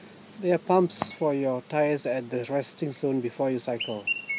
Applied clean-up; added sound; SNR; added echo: none; Chirp, tweet; 11 dB; none.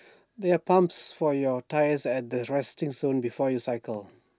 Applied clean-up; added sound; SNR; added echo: none; none; none; none.